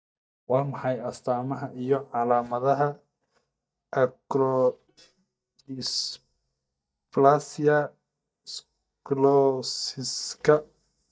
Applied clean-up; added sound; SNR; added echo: neural mask model DeepFilterNet 3.